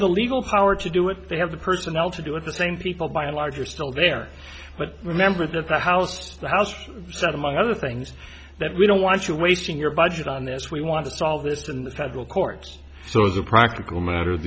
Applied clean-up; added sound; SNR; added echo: none; none; none; none.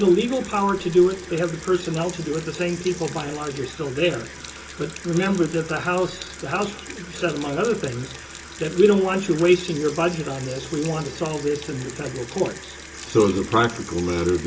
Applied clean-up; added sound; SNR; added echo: none; Sink (filling or washing) / Water tap, faucet; 15 dB; reverberation time 0.2 s.